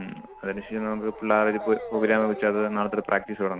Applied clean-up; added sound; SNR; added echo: none; Motor vehicle (road) / Siren; 13 dB; none.